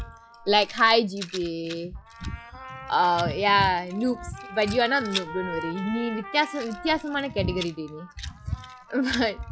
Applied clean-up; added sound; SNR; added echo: classical method log-MMSE.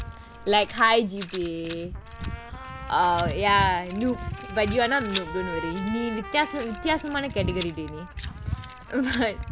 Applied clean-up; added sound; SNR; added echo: none; Trumpet + Rattle; 12 dB; none.